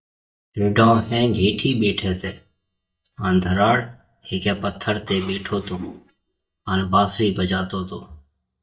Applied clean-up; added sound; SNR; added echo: neural mask model DeepFilterNet 3.